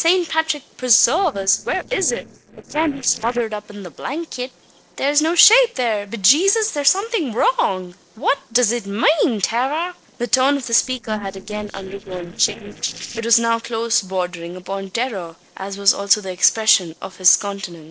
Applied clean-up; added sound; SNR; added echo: neural separator model SepFormer DNS4.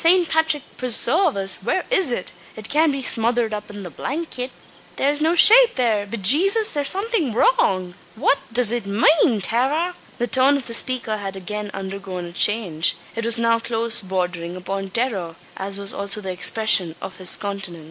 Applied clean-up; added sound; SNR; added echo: none; none; none; none.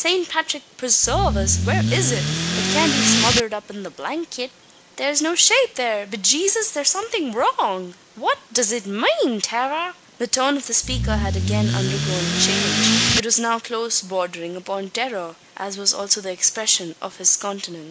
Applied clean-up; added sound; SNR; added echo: none; Accelerating, revving, vroom / Car; -2 dB; none.